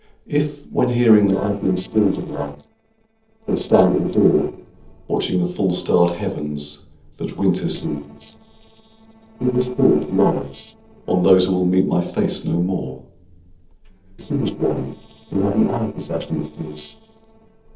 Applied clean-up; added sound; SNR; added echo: neural separator model SepFormer DNS4.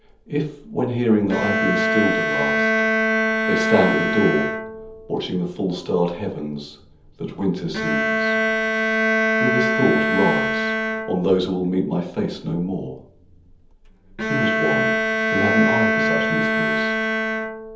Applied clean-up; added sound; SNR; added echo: none; Bowed string instrument; -2 dB; reverberation time 0.7 s.